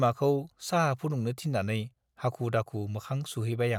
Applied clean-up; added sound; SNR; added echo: none; none; none; none.